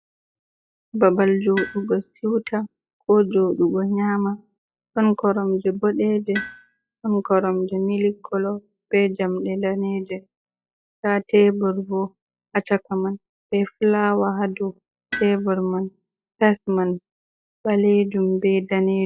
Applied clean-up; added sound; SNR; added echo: classical method log-MMSE.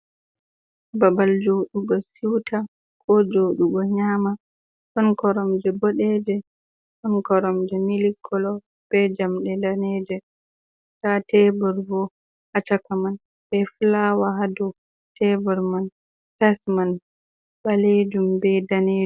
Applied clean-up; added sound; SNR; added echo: none; none; none; none.